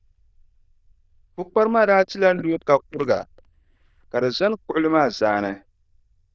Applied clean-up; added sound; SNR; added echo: neural diffusion model UNIVERSE++.